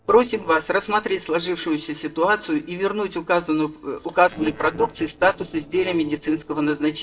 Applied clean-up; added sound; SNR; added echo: neural separator model SepFormer DNS4.